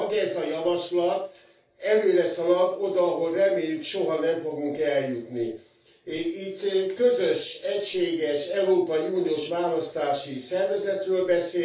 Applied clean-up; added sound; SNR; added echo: none; none; none; reverberation time 0.3 s.